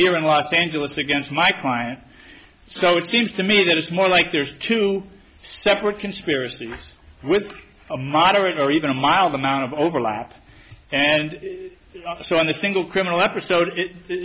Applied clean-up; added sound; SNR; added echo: none; none; none; none.